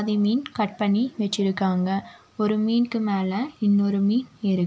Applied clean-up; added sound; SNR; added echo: none; none; none; none.